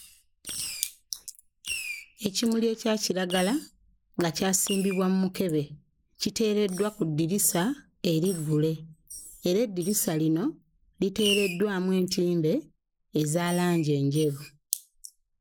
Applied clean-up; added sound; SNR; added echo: neural mask model Resemble Enhance denoiser.